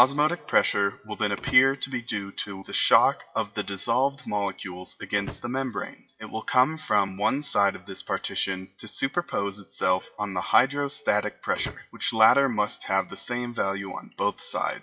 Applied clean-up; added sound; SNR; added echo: classical method WPE with log-MMSE.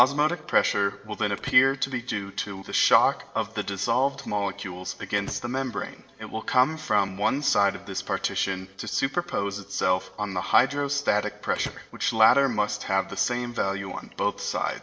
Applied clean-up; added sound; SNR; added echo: neural separator model SepFormer DNS4.